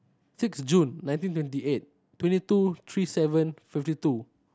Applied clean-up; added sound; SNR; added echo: none; none; none; none.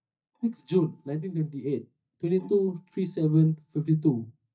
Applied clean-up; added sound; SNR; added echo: neural mask model DeepFilterNet 3.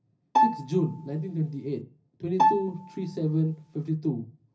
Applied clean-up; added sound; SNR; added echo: none; Bowed string instrument; -1 dB; reverberation time 0.4 s.